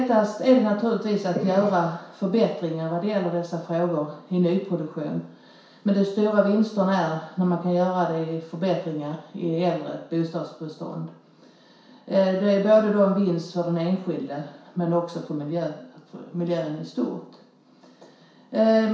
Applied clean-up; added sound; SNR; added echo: none; none; none; reverberation time 0.6 s.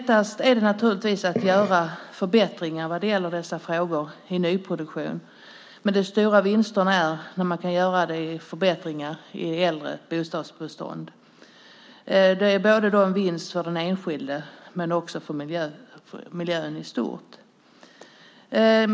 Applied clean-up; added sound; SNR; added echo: none; none; none; none.